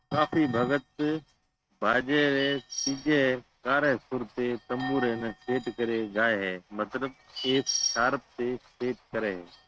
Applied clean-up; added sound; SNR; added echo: neural mask model RNNoise.